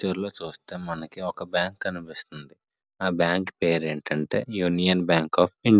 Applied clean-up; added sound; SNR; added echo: none; none; none; none.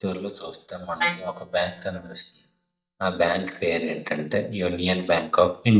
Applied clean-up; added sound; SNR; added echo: neural mask model DeepFilterNet 3.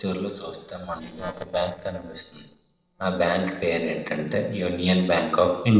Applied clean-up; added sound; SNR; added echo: neural separator model SepFormer DNS4.